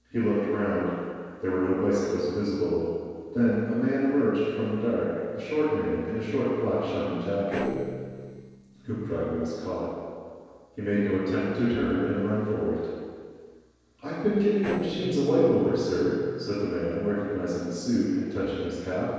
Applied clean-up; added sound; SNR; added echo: neural separator model SepFormer DNS4.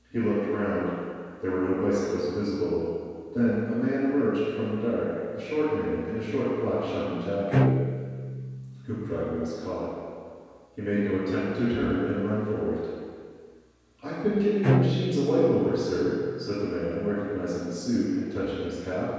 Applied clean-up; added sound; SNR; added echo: none; Bowed string instrument; 2 dB; reverberation time 1.9 s.